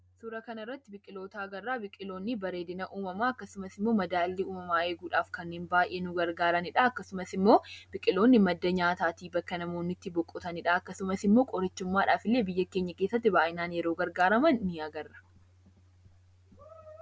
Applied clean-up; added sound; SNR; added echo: none; none; none; none.